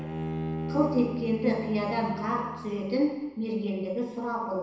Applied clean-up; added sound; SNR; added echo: none; Bowed string instrument; 8 dB; reverberation time 1.0 s.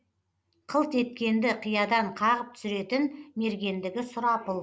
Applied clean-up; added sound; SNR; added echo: none; none; none; none.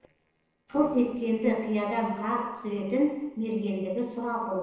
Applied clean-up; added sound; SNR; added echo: neural separator model SepFormer DNS4.